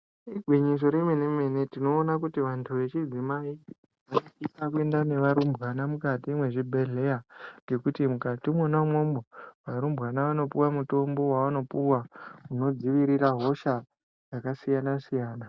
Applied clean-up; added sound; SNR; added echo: none; none; none; none.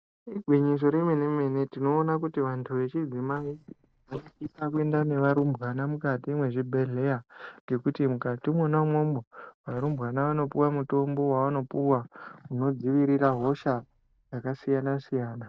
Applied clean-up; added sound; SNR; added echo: neural separator model SepFormer DNS4.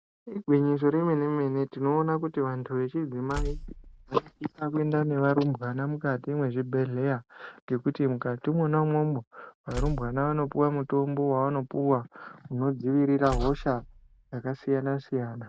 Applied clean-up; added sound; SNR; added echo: none; Tools; 11 dB; none.